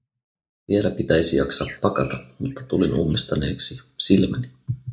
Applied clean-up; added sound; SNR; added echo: neural mask model DeepFilterNet 3.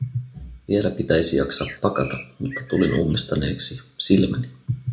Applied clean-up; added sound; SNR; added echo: none; Bird; 18 dB; reverberation time 0.4 s.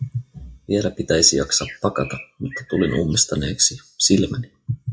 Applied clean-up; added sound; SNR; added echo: classical method WPE with log-MMSE.